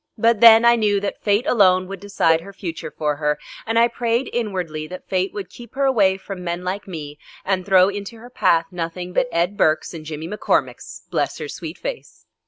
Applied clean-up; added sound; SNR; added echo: none; Cowbell; 11 dB; none.